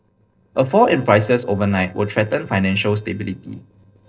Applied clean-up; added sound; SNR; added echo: neural separator model SepFormer DNS4.